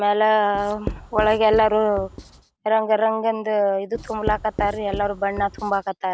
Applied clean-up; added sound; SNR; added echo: none; Writing; 12 dB; none.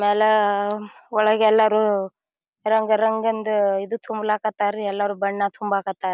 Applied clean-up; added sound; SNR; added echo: none; none; none; none.